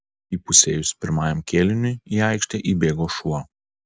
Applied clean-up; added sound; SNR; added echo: none; none; none; none.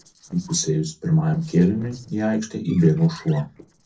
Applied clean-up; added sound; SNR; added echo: neural separator model SepFormer DNS4.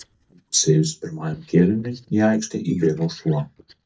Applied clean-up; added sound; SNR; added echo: neural mask model DeepFilterNet 3.